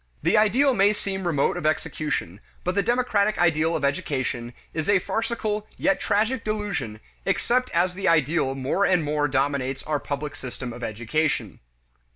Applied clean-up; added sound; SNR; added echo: none; none; none; none.